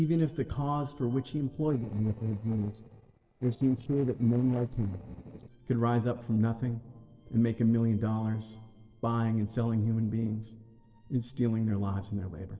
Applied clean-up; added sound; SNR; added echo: neural separator model SepFormer DNS4.